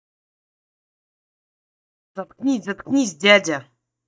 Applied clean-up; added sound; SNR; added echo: neural mask model DeepFilterNet 3.